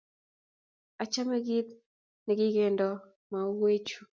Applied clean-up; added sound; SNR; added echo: none; none; none; none.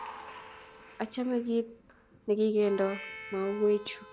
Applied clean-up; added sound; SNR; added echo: none; Harmonica + Applause / Crowd; 16 dB; none.